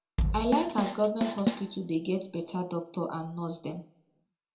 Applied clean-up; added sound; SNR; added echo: none; Drum kit; 0 dB; reverberation time 0.3 s.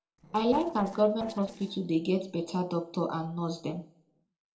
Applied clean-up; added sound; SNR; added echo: neural separator model SepFormer DNS4.